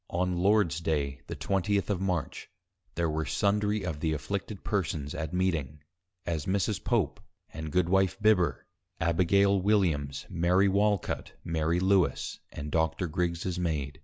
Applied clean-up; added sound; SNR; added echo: none; none; none; none.